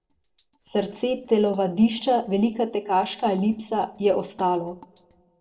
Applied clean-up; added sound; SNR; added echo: neural separator model SepFormer DNS4.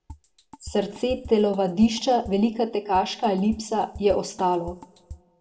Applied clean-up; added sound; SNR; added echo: none; Drum kit; 19 dB; reverberation time 0.5 s.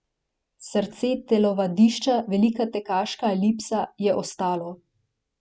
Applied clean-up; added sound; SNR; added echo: none; none; none; none.